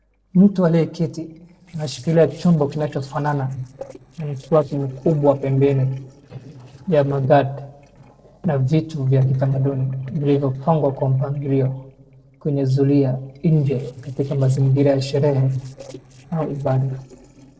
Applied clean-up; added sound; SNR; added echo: neural separator model SepFormer DNS4.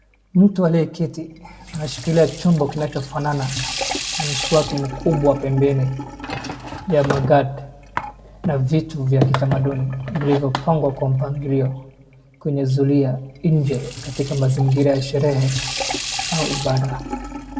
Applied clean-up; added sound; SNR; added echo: none; Sink (filling or washing) / Water tap, faucet; 10 dB; reverberation time 1.0 s.